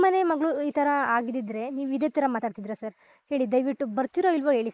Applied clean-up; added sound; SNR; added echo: neural mask model Resemble Enhance denoiser.